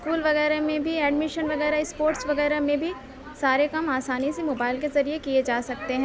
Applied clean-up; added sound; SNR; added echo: none; Brass instrument + Meow; 18 dB; none.